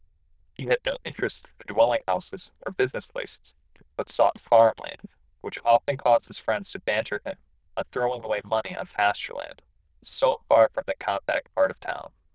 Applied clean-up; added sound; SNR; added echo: neural diffusion model UNIVERSE++.